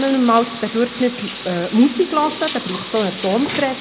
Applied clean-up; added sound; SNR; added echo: none; Bathtub (filling or washing); 11 dB; none.